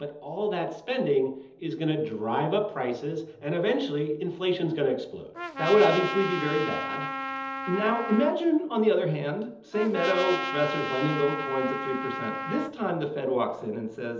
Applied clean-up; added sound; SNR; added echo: none; Trumpet; 6 dB; reverberation time 1.2 s.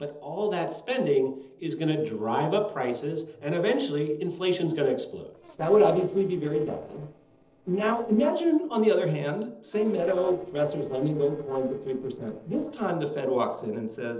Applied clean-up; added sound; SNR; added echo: neural separator model SepFormer DNS4.